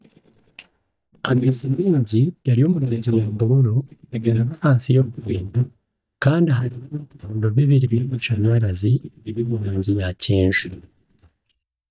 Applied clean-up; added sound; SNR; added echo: neural mask model DeepFilterNet 3.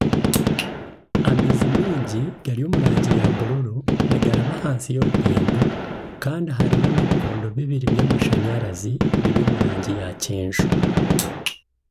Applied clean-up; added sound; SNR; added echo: none; Gunshot, gunfire; -4 dB; none.